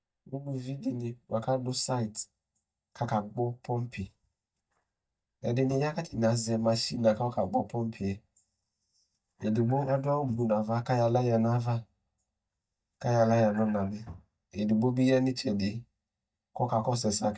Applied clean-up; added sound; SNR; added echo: neural mask model DeepFilterNet 3.